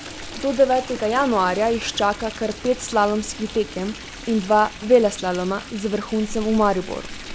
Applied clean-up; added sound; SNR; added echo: none; Stream; 13 dB; none.